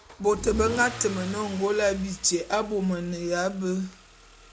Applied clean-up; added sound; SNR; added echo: none; Engine starting / Accelerating, revving, vroom / Car; 13 dB; none.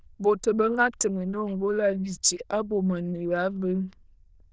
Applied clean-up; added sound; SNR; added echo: neural diffusion model UNIVERSE++.